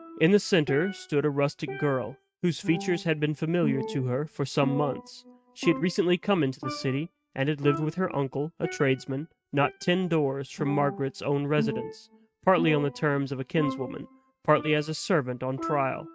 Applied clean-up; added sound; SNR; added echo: neural mask model RNNoise.